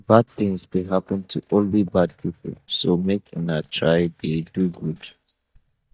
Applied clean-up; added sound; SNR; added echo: neural mask model DeepFilterNet 3.